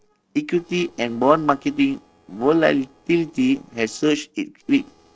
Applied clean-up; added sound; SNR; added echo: neural separator model SepFormer DNS4.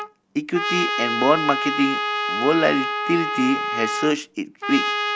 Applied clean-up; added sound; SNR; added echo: none; Trumpet; 2 dB; none.